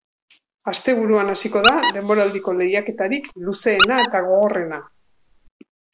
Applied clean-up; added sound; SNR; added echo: none; Squeak; 4 dB; none.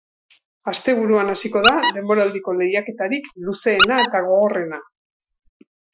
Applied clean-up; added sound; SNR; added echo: classical method Wiener filter.